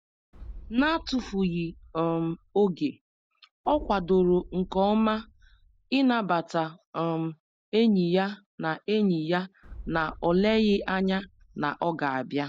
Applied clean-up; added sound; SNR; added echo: none; Boom; 19 dB; none.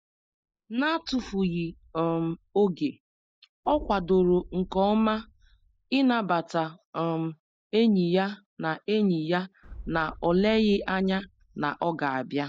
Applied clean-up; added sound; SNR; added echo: neural mask model DeepFilterNet 3.